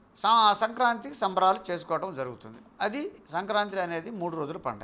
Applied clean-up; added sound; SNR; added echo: none; none; none; none.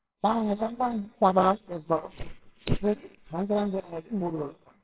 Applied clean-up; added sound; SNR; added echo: neural separator model SepFormer WHAMR!.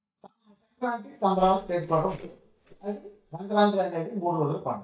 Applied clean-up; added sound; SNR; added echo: neural mask model DeepFilterNet 3.